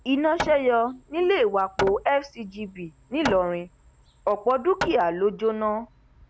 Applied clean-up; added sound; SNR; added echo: none; Hammer; 12 dB; none.